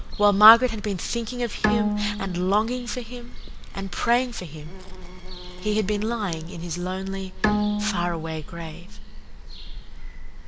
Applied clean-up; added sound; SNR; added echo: none; Bowed string instrument + Bird vocalization, bird call, bird song; 4 dB; none.